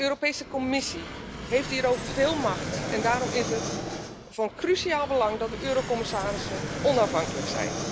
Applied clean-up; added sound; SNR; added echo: none; Fixed-wing aircraft, airplane; 6 dB; none.